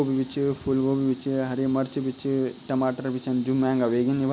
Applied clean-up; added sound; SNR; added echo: none; none; none; none.